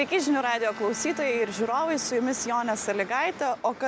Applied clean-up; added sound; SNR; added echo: none; Bowed string instrument; 18 dB; none.